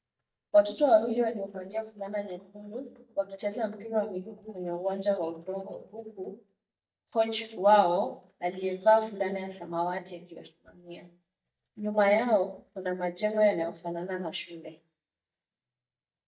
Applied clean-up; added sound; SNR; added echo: neural mask model DeepFilterNet 3.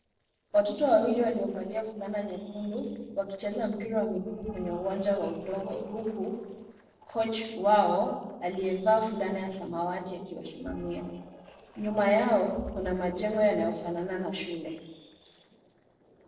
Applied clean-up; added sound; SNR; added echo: neural separator model SepFormer DNS4.